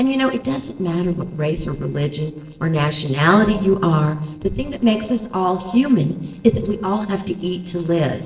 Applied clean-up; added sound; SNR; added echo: neural separator model SepFormer DNS4.